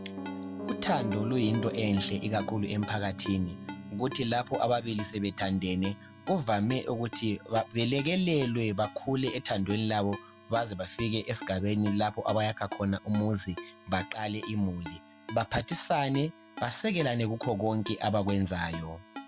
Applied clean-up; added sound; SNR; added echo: none; Piano + Ringtone; 12 dB; none.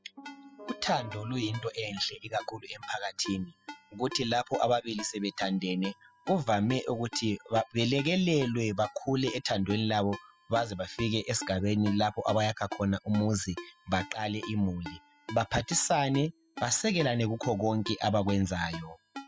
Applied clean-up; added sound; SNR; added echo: classical method spectral subtraction.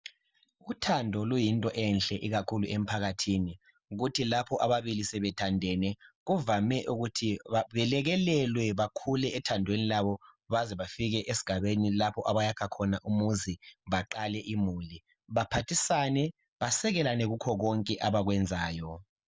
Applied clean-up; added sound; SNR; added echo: none; none; none; none.